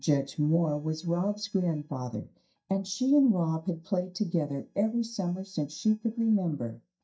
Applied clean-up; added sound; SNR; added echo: neural mask model DeepFilterNet 3.